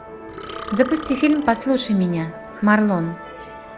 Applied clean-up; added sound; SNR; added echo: none; Musical instrument + Burping, eructation; 14 dB; none.